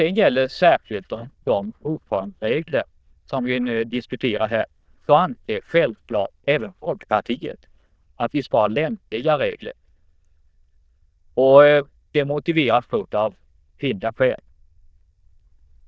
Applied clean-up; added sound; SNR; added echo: neural diffusion model UNIVERSE++.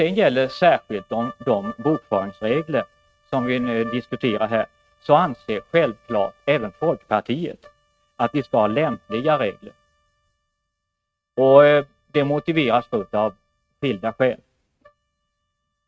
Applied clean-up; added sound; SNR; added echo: neural mask model RNNoise.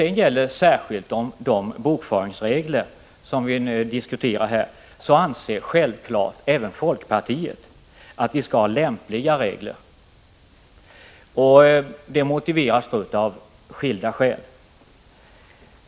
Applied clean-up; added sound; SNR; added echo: none; none; none; none.